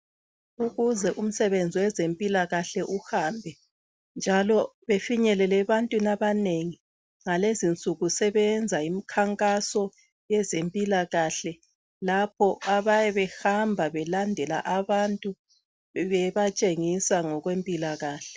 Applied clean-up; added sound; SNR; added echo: none; none; none; none.